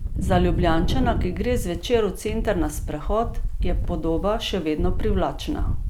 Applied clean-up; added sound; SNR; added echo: none; Wind; 0 dB; none.